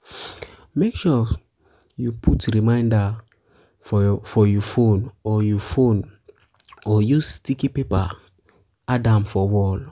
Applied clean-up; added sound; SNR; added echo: none; none; none; none.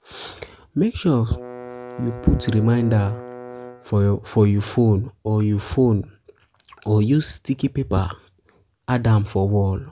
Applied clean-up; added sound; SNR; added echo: none; Bowed string instrument; 16 dB; none.